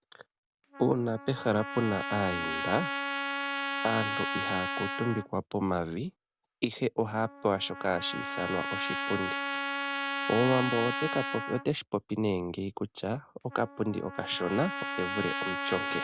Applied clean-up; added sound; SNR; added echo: none; Trumpet; 4 dB; none.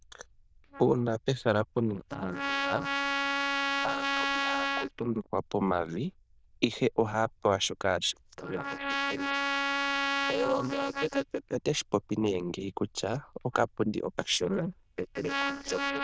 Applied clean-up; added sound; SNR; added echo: neural diffusion model UNIVERSE++.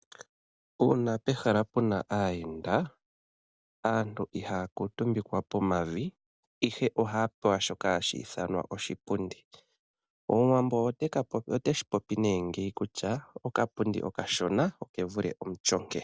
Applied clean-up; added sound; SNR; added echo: none; none; none; none.